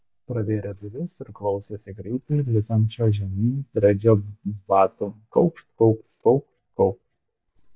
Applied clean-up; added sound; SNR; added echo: neural mask model DeepFilterNet 3.